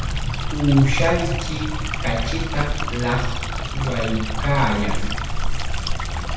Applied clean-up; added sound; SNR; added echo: none; Stream; -1 dB; reverberation time 0.8 s.